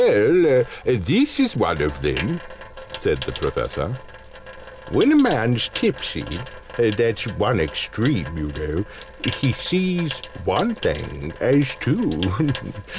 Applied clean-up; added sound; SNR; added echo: none; Sink (filling or washing) / Water tap, faucet; 14 dB; none.